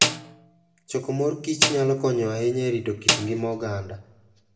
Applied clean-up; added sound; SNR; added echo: none; Snare drum; 2 dB; reverberation time 0.6 s.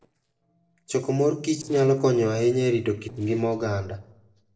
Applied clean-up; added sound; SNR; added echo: neural separator model SepFormer DNS4.